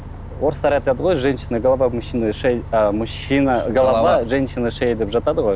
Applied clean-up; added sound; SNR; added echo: none; Bus; 13 dB; none.